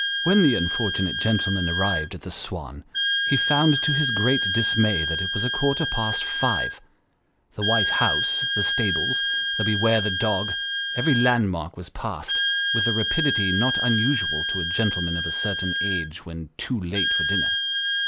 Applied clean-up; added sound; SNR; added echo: none; Wind instrument, woodwind instrument; 0 dB; none.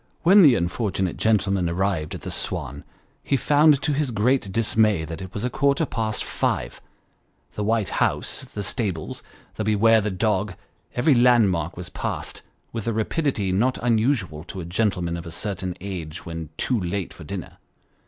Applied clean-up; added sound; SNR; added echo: none; none; none; none.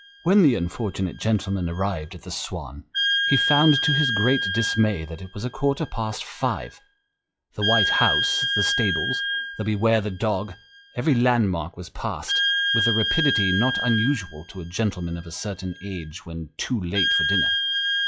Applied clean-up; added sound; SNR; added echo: classical method log-MMSE.